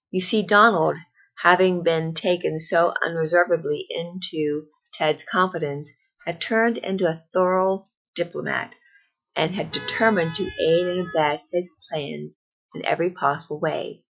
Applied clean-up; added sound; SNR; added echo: classical method Wiener filter.